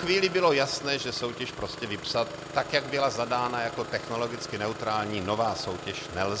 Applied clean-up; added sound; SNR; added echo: none; Engine starting; 11 dB; none.